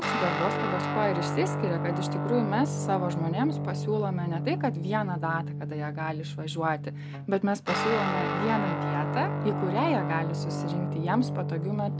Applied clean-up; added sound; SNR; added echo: none; Guitar; 0 dB; none.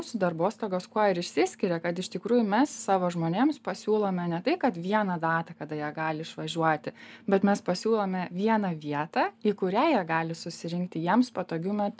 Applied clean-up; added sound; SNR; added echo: none; none; none; none.